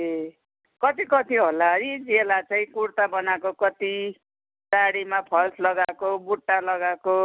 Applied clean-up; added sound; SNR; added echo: none; none; none; none.